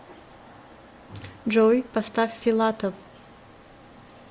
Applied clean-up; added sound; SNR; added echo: none; none; none; none.